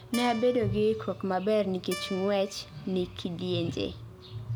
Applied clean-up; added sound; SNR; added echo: none; Guitar; 14 dB; none.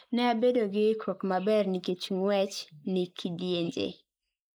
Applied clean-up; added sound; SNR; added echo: neural mask model Resemble Enhance denoiser.